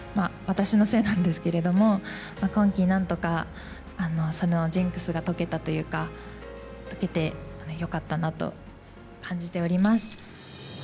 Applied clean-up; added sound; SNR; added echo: none; Tambourine; 7 dB; none.